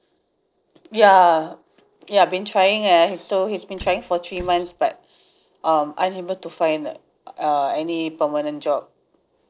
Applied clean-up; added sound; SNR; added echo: neural separator model SepFormer DNS4.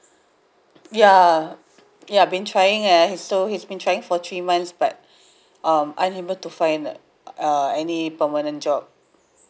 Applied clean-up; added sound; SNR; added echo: none; none; none; none.